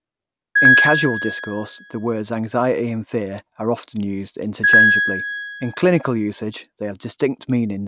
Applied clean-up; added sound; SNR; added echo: none; Piano; -4 dB; none.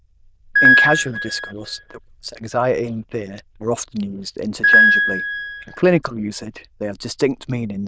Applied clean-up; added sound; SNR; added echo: neural diffusion model UNIVERSE++.